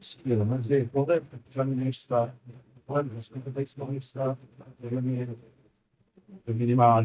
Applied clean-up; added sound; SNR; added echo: neural mask model DeepFilterNet 3.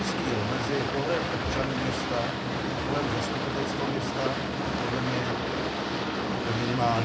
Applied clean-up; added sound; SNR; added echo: none; Boat, Water vehicle; -3 dB; reverberation time 0.2 s.